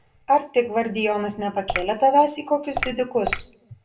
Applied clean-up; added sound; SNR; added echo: none; Drip / Water; 5 dB; reverberation time 0.3 s.